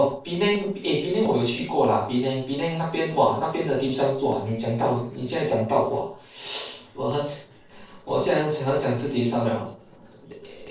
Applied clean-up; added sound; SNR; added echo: neural separator model SepFormer DNS4.